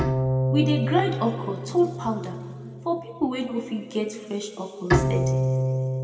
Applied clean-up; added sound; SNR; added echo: none; Bowed string instrument; -1 dB; reverberation time 2.2 s.